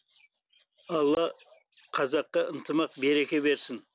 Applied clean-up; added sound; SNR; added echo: none; none; none; none.